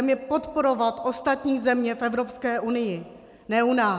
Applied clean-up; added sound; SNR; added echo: none; none; none; none.